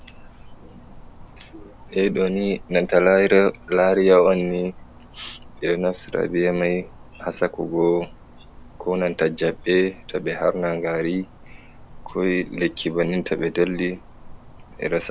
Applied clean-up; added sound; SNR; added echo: none; Insect; 19 dB; none.